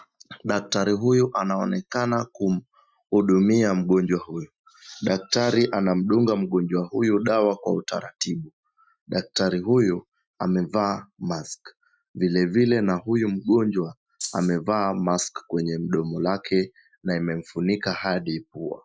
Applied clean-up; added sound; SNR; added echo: classical method Wiener filter.